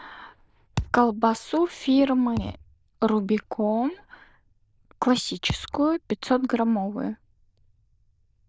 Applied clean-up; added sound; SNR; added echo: neural diffusion model UNIVERSE++.